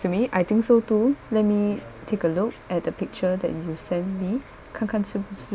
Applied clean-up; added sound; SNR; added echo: none; none; none; none.